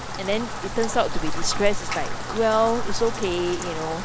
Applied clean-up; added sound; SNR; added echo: none; Rain; 1 dB; none.